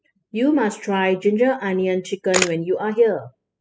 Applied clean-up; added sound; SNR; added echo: classical method spectral subtraction.